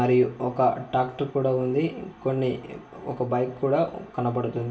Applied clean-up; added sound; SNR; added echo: none; none; none; reverberation time 0.2 s.